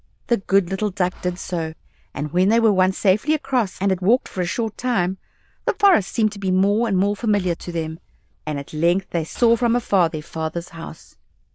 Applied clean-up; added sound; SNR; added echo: neural diffusion model UNIVERSE++.